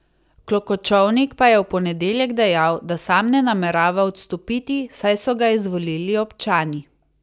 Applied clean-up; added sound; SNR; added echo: none; none; none; none.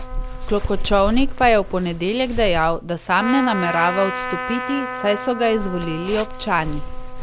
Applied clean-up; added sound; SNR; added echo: none; Zipper (clothing) + Trumpet; 5 dB; none.